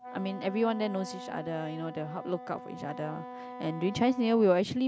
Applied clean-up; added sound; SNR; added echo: none; Wind instrument, woodwind instrument; 13 dB; none.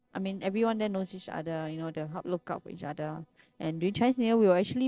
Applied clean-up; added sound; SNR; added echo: neural separator model SepFormer DNS4.